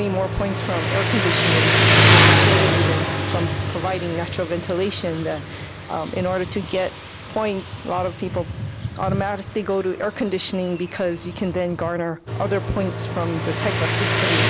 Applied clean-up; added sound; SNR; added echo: none; Motorcycle; -3 dB; none.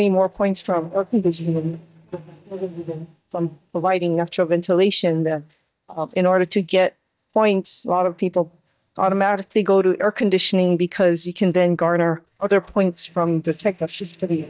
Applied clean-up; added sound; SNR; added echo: neural mask model DeepFilterNet 3.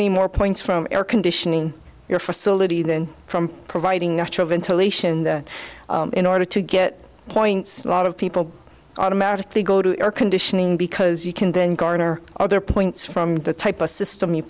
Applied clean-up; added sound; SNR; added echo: none; none; none; none.